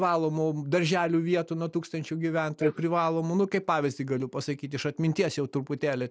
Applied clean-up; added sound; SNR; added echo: neural mask model Resemble Enhance denoiser.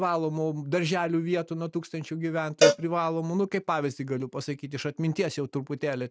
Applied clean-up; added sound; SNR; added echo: neural mask model RNNoise.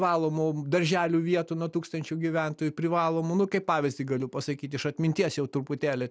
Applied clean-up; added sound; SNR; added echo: none; none; none; none.